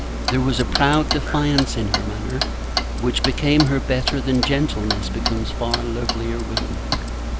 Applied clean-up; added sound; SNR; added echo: none; Clock; 1 dB; none.